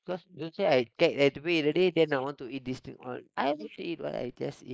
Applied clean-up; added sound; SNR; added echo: neural mask model Resemble Enhance denoiser.